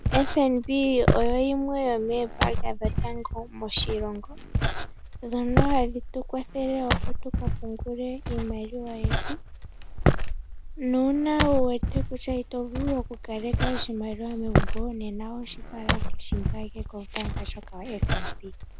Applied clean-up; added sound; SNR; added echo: none; Walk, footsteps; -1 dB; none.